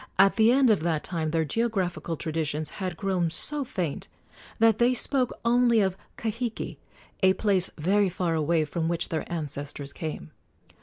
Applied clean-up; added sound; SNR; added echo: none; none; none; none.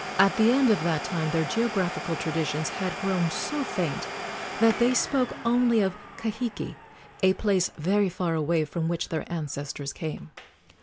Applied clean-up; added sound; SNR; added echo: none; Domestic sounds, home sounds; 10 dB; none.